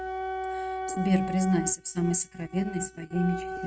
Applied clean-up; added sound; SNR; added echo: neural mask model RNNoise.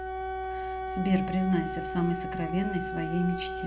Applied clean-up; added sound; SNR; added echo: none; Wind instrument, woodwind instrument; 5 dB; none.